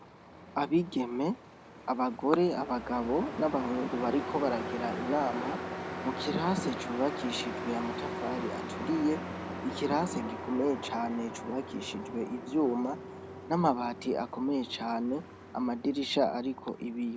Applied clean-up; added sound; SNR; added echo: none; Truck; 8 dB; none.